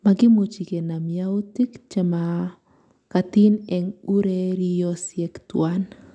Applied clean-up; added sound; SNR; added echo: none; none; none; none.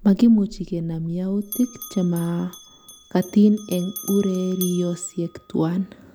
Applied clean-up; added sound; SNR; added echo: none; Bell; 18 dB; none.